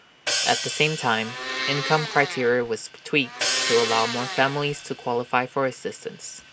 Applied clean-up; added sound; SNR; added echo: none; Hi-hat + Domestic sounds, home sounds; 5 dB; none.